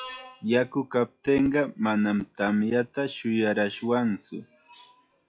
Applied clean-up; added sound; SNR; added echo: classical method log-MMSE.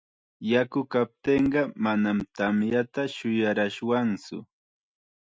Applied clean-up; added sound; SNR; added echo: none; none; none; none.